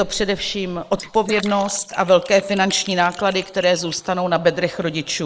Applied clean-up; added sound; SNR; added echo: neural mask model Resemble Enhance denoiser.